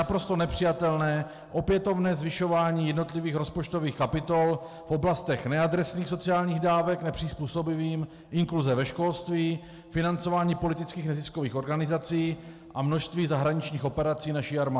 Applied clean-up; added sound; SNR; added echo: none; none; none; none.